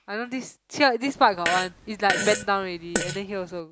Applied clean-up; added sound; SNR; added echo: none; Fart; 5 dB; none.